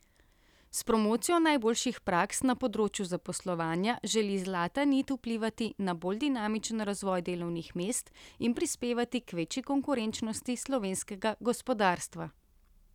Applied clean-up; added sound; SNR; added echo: none; none; none; none.